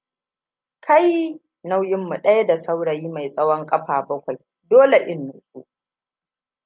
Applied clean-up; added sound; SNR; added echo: none; none; none; none.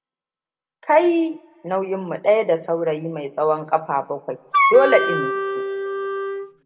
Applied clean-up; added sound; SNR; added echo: none; Wind instrument, woodwind instrument; 1 dB; reverberation time 1.7 s.